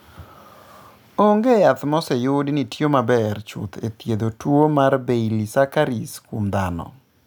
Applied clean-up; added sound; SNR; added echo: none; none; none; none.